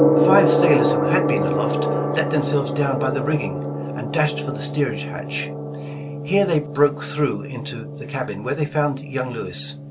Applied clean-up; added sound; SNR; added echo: none; Gong; -1 dB; none.